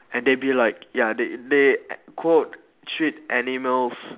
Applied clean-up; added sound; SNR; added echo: none; none; none; none.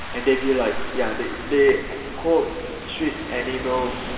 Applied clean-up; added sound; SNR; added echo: none; Rain / Thunderstorm; 8 dB; reverberation time 2.1 s.